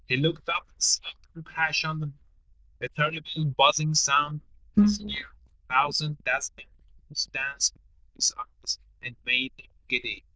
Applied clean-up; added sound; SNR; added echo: neural diffusion model UNIVERSE++.